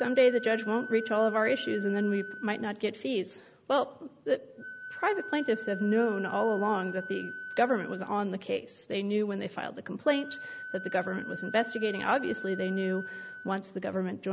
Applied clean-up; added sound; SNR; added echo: none; Wind instrument, woodwind instrument; 13 dB; none.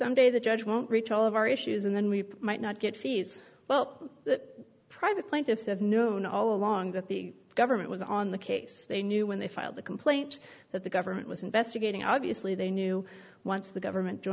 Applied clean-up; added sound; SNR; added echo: none; none; none; none.